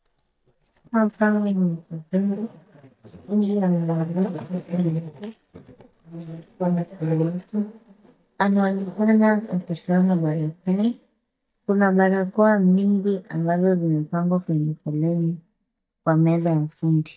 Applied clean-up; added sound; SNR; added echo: neural mask model DeepFilterNet 3.